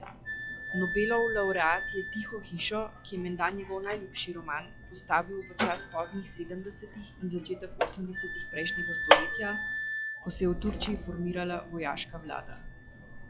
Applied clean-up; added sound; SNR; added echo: classical method log-MMSE.